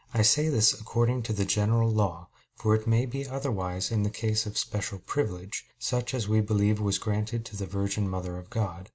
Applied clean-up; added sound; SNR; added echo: none; none; none; none.